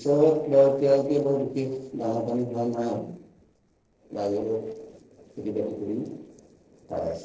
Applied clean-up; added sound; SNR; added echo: neural separator model SepFormer DNS4.